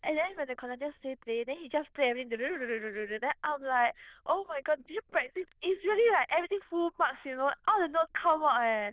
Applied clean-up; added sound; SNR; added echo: neural diffusion model UNIVERSE++.